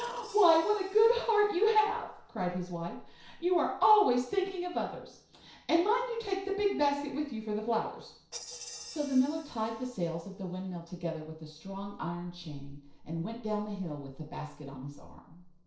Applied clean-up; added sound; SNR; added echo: neural separator model SepFormer DNS4.